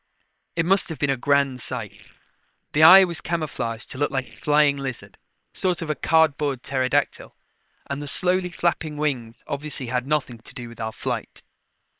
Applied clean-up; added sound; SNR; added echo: neural separator model SepFormer WHAM!.